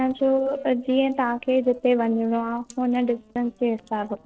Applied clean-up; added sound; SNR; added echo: neural separator model SepFormer DNS4.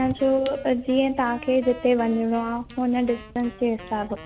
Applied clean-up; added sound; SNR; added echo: none; Wind instrument, woodwind instrument + Fire; 17 dB; none.